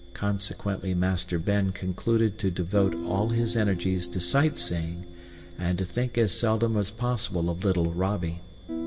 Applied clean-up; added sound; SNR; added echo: none; Guitar; 14 dB; reverberation time 2.4 s.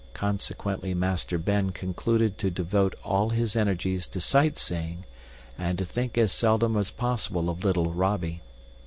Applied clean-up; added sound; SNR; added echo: none; none; none; none.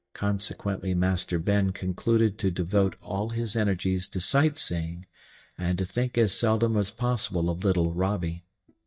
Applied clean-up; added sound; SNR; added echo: neural mask model DeepFilterNet 3.